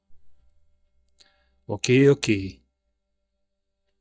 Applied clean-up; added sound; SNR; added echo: neural mask model DeepFilterNet 3.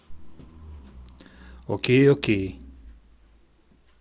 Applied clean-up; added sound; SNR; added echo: none; none; none; none.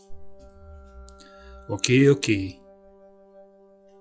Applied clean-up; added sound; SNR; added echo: classical method log-MMSE.